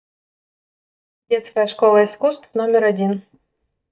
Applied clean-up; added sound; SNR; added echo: neural mask model DeepFilterNet 3.